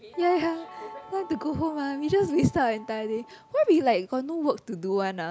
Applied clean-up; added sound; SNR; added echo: none; Guitar; 19 dB; none.